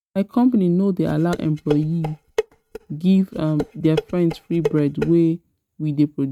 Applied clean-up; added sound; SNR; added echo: neural mask model RNNoise.